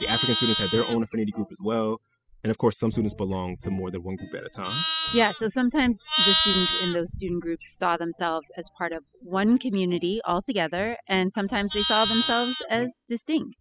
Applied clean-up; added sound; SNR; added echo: classical method spectral subtraction.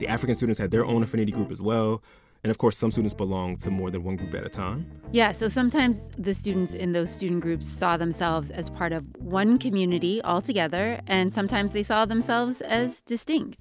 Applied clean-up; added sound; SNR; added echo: none; none; none; none.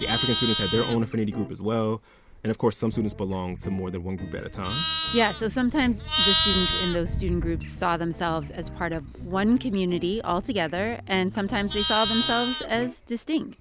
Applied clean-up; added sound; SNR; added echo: none; Livestock, farm animals, working animals; 5 dB; none.